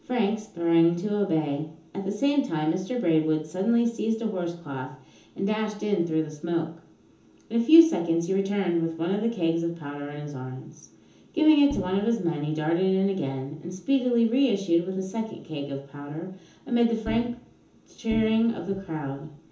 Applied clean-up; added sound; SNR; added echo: none; Bowed string instrument; 14 dB; reverberation time 0.6 s.